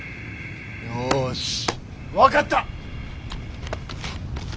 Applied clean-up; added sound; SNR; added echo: none; Breathing; 13 dB; none.